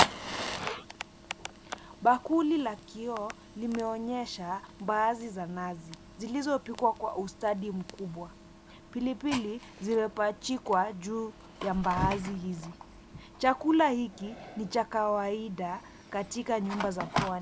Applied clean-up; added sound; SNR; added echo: none; Fire; 8 dB; none.